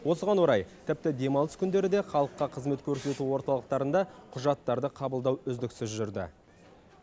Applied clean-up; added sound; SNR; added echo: none; none; none; none.